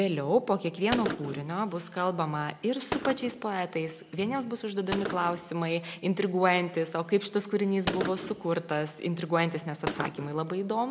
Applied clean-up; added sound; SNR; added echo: none; Gunshot, gunfire; 11 dB; none.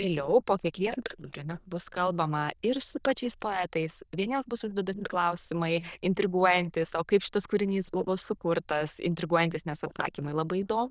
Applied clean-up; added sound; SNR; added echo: neural diffusion model UNIVERSE++.